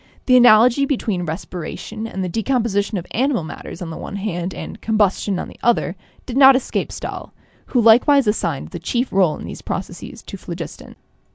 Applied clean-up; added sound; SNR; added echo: none; none; none; none.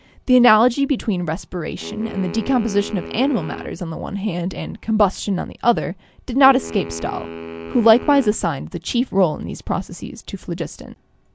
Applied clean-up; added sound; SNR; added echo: none; Wind instrument, woodwind instrument; 14 dB; none.